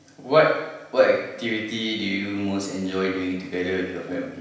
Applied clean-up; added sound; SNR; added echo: none; none; none; reverberation time 0.9 s.